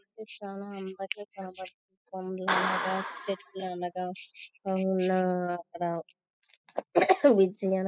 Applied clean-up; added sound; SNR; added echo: classical method spectral subtraction.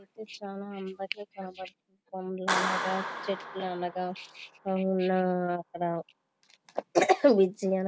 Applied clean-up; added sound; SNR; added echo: none; Clapping; 9 dB; none.